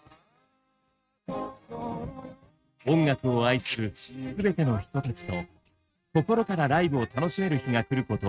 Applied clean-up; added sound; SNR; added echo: neural mask model RNNoise.